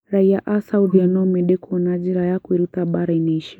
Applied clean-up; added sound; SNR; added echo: neural mask model Resemble Enhance denoiser.